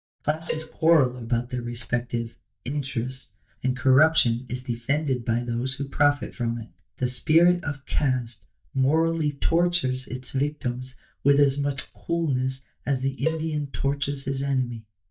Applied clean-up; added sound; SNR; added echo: neural mask model DeepFilterNet 3.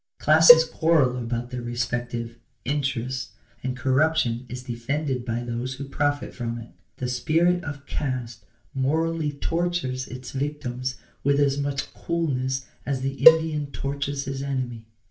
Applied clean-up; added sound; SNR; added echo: none; Cowbell; -2 dB; reverberation time 0.3 s.